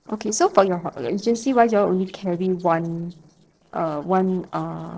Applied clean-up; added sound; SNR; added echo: neural separator model SepFormer DNS4.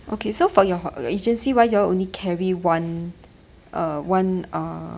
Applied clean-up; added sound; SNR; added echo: none; none; none; none.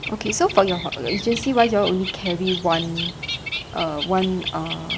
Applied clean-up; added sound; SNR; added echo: none; Bird; 8 dB; none.